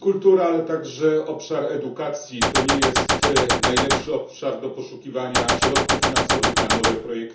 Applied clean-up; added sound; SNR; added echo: none; Gunshot, gunfire; -4 dB; reverberation time 0.6 s.